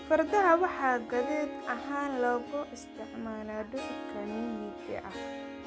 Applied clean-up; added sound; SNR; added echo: none; Harp; 9 dB; none.